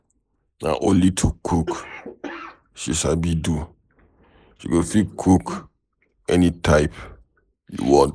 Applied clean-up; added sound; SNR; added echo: neural mask model Resemble Enhance denoiser.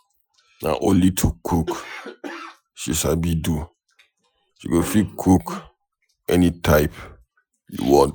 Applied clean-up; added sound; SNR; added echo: classical method Wiener filter.